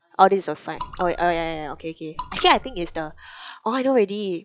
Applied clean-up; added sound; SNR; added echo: classical method log-MMSE.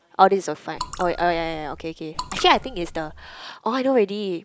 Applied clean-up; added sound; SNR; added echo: none; Raindrop / Drip; 13 dB; none.